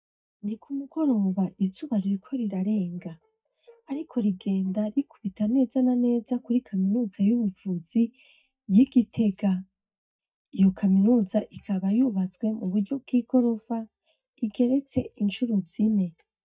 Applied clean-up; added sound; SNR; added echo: neural mask model DeepFilterNet 3.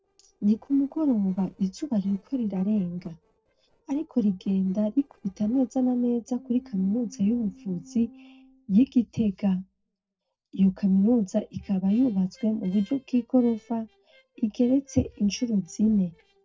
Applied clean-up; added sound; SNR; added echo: neural separator model SepFormer DNS4.